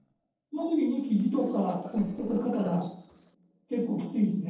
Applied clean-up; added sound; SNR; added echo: neural separator model SepFormer DNS4.